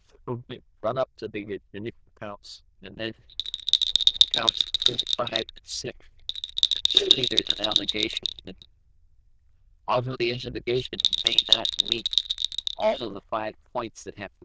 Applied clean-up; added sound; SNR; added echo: neural diffusion model UNIVERSE++.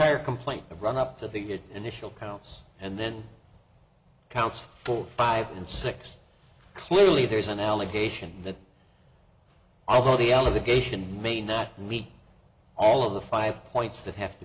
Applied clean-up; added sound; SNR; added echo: none; none; none; none.